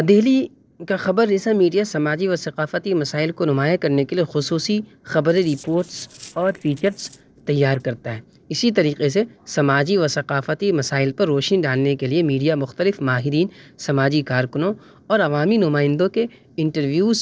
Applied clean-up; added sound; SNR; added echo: neural separator model SepFormer DNS4.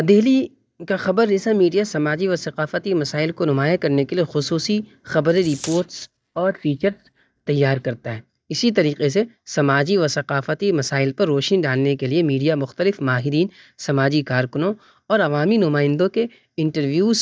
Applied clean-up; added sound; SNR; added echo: neural mask model DeepFilterNet 3.